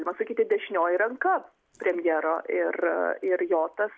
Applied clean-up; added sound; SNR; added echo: none; none; none; none.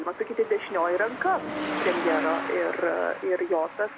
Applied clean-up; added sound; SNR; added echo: none; Truck; 6 dB; none.